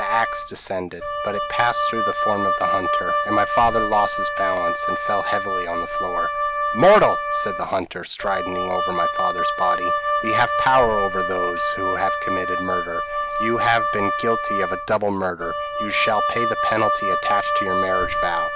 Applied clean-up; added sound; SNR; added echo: none; Wind instrument, woodwind instrument; 0 dB; none.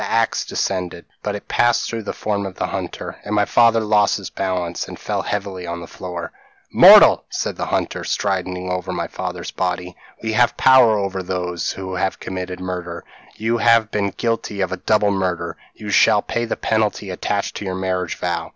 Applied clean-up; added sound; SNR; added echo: none; none; none; none.